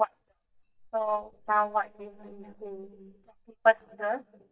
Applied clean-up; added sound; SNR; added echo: neural mask model DeepFilterNet 3.